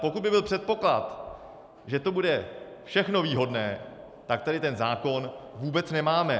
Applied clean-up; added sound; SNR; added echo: none; none; none; none.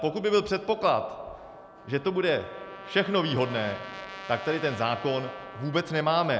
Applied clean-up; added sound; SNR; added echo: none; Trumpet; 16 dB; none.